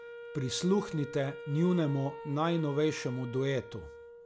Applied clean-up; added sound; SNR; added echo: none; Wind instrument, woodwind instrument; 13 dB; none.